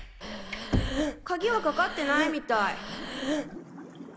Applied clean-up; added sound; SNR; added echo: none; Knock / Wood + Breathing; 1 dB; none.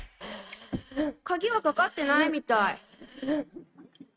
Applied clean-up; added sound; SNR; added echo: neural mask model RNNoise.